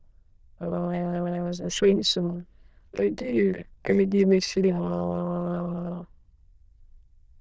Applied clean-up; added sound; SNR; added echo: neural diffusion model UNIVERSE++.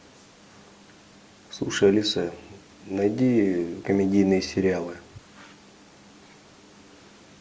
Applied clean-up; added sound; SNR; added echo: none; none; none; none.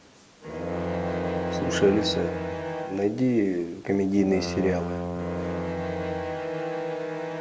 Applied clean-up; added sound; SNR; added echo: none; Bowed string instrument + Brass instrument; 2 dB; none.